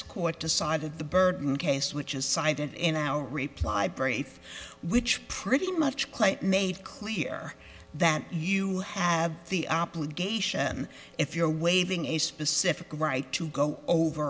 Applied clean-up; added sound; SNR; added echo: none; none; none; none.